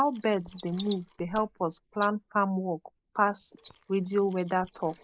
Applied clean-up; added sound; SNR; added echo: neural mask model Resemble Enhance denoiser.